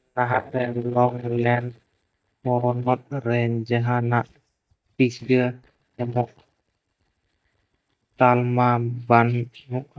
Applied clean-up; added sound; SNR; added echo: neural mask model DeepFilterNet 3.